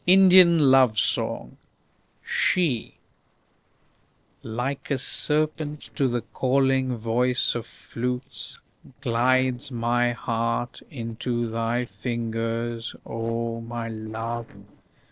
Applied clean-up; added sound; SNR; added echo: neural separator model SepFormer DNS4.